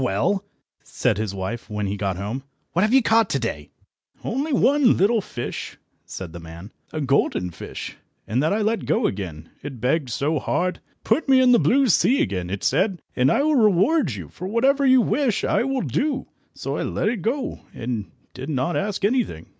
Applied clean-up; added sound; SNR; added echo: none; none; none; none.